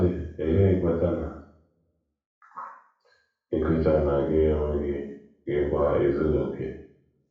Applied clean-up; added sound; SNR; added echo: none; none; none; reverberation time 0.7 s.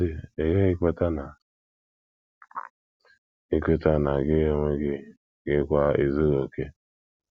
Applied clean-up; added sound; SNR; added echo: none; none; none; none.